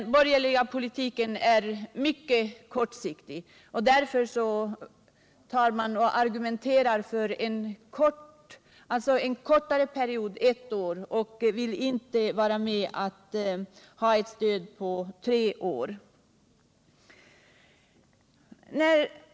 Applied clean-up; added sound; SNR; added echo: none; none; none; none.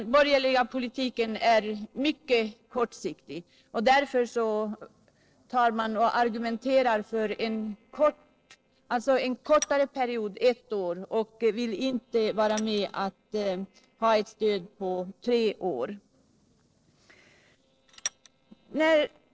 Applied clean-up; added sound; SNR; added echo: neural separator model SepFormer DNS4.